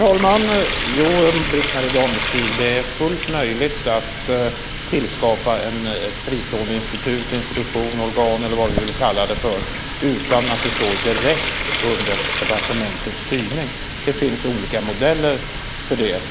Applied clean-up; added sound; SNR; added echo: none; Trickle, dribble / Sink (filling or washing) / Water tap, faucet + Water tap, faucet; 2 dB; none.